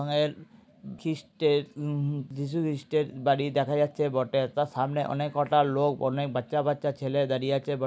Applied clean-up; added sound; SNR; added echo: none; none; none; none.